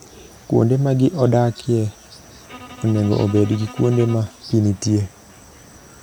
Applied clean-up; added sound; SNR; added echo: none; Bowed string instrument; 20 dB; none.